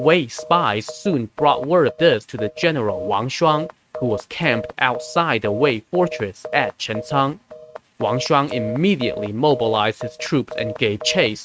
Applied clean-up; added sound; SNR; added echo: neural mask model RNNoise.